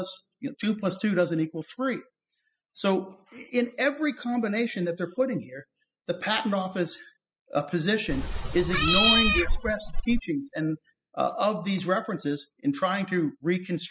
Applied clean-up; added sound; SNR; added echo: classical method spectral subtraction.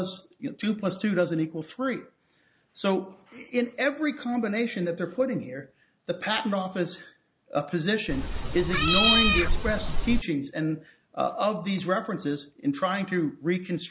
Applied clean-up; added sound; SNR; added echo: none; Meow; -5 dB; none.